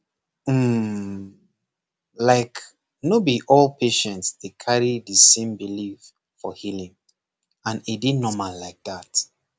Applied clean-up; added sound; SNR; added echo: none; none; none; none.